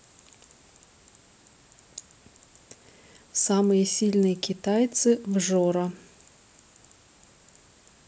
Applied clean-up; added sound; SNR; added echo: none; none; none; none.